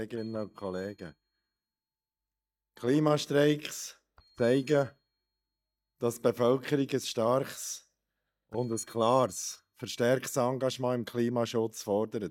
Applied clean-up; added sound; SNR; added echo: neural mask model DeepFilterNet 3.